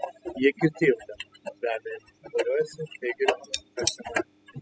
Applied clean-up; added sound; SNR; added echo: classical method spectral subtraction.